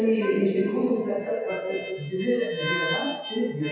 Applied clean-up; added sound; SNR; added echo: classical method WPE with log-MMSE.